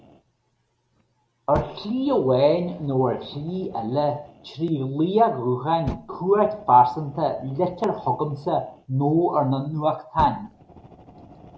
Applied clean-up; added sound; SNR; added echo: none; Fire; 18 dB; none.